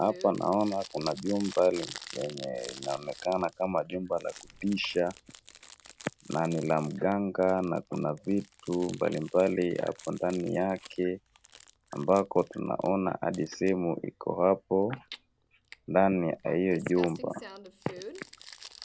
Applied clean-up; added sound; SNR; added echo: none; Crumpling, crinkling; 19 dB; none.